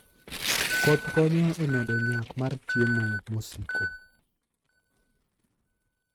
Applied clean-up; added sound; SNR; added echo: neural mask model RNNoise.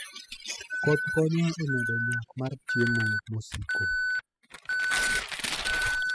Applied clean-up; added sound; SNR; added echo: classical method spectral subtraction.